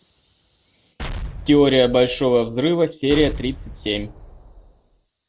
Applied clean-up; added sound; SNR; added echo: none; Explosion; 13 dB; none.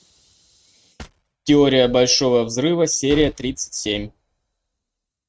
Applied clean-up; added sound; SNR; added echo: neural mask model RNNoise.